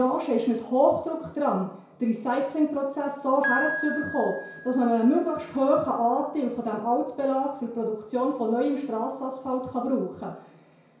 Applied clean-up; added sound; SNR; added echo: none; Piano; 14 dB; reverberation time 0.6 s.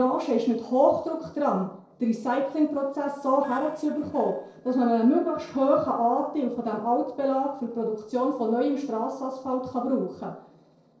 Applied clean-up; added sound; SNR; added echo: neural separator model SepFormer DNS4.